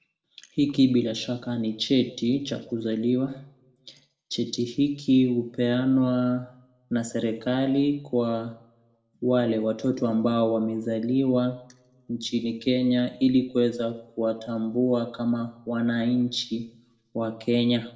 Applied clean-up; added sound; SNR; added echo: none; none; none; reverberation time 0.6 s.